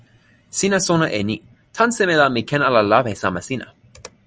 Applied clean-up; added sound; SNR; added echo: none; none; none; none.